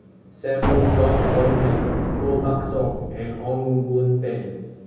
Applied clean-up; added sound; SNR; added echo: none; Explosion; -1 dB; reverberation time 1.1 s.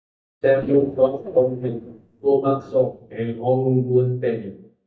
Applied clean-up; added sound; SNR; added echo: neural mask model DeepFilterNet 3.